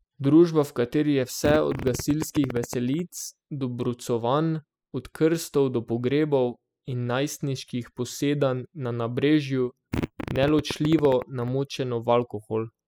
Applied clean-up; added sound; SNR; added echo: classical method spectral subtraction.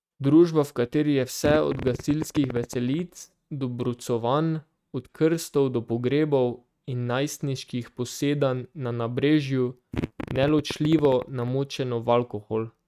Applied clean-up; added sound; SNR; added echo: neural mask model RNNoise.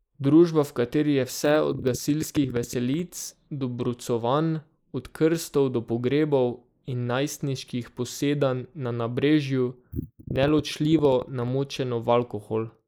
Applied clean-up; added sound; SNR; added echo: neural mask model Resemble Enhance denoiser.